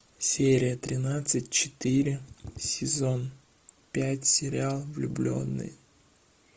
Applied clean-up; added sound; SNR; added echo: none; none; none; none.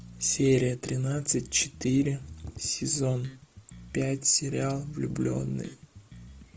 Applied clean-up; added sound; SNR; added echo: none; Bass guitar; 19 dB; none.